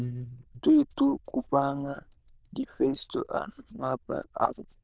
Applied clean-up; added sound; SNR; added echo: neural diffusion model UNIVERSE++.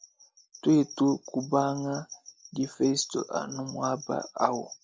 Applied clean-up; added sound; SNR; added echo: none; none; none; none.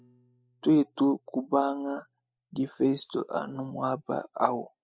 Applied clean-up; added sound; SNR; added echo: classical method spectral subtraction.